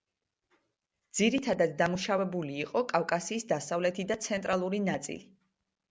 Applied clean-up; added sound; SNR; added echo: none; none; none; none.